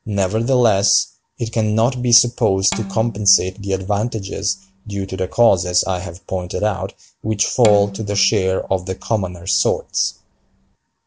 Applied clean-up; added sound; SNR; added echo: none; Bowed string instrument; 16 dB; none.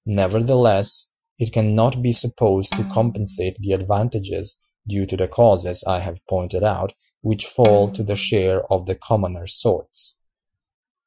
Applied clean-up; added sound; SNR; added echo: classical method Wiener filter.